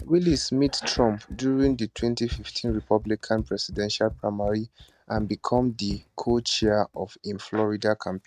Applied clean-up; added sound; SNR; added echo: neural mask model RNNoise.